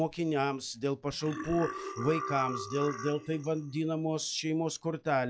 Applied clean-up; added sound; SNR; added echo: classical method log-MMSE.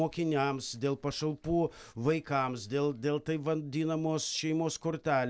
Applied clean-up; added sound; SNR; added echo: none; none; none; none.